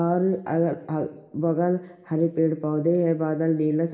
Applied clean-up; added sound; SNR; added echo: none; none; none; reverberation time 1.2 s.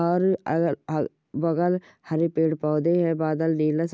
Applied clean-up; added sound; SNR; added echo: none; none; none; none.